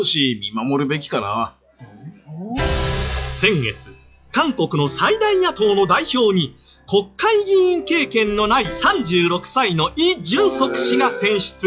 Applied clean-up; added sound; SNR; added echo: classical method log-MMSE.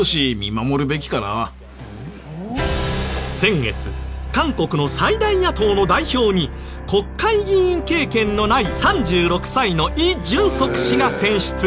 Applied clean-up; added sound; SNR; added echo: none; Bass guitar; 19 dB; none.